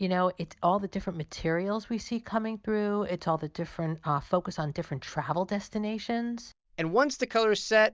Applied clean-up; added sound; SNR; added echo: none; none; none; none.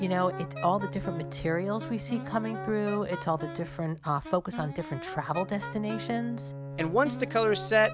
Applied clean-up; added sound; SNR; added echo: none; Bowed string instrument + Wind instrument, woodwind instrument; 9 dB; none.